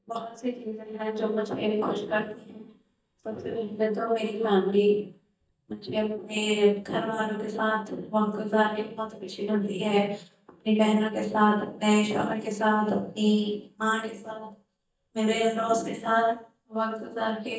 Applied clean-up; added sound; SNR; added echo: neural mask model DeepFilterNet 3.